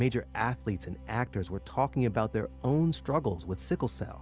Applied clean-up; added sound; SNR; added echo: none; none; none; none.